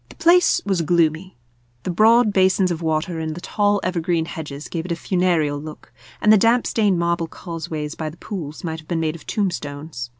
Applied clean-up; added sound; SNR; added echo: none; none; none; none.